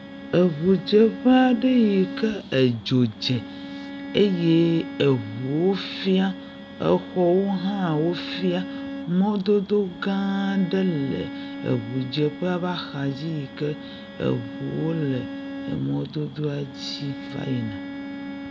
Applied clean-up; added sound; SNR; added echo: none; Bowed string instrument; 13 dB; none.